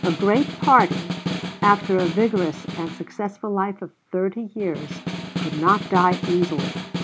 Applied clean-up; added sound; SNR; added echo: none; Snare drum; 7 dB; none.